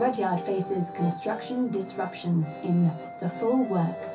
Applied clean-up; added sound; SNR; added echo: none; none; none; reverberation time 0.3 s.